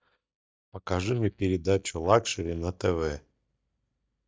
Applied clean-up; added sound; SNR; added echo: neural mask model DeepFilterNet 3.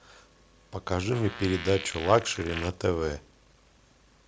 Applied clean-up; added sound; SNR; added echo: none; Fart; 12 dB; none.